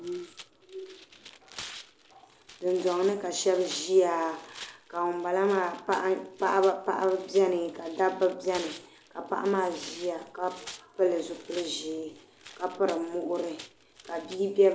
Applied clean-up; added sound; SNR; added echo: none; Tearing; 19 dB; none.